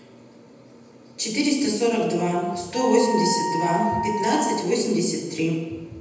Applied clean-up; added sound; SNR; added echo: none; Wind instrument, woodwind instrument; 5 dB; reverberation time 1.1 s.